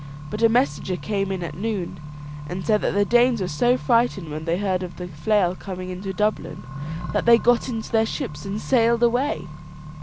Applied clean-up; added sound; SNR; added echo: none; Accelerating, revving, vroom; 11 dB; none.